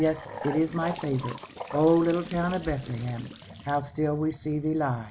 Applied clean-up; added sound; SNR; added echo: none; Trickle, dribble / Bathtub (filling or washing) / Sink (filling or washing) / Gurgling; 12 dB; none.